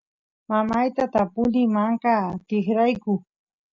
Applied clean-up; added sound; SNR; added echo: none; none; none; none.